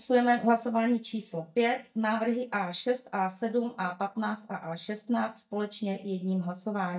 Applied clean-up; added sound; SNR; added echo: neural mask model DeepFilterNet 3.